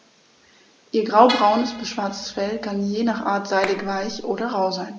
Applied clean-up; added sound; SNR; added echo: none; Clapping + Vehicle horn, car horn, honking; 13 dB; none.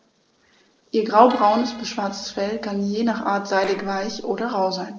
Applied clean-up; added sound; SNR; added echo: neural separator model SepFormer DNS4.